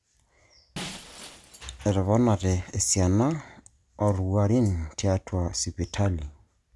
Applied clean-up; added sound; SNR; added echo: none; Shatter; 18 dB; none.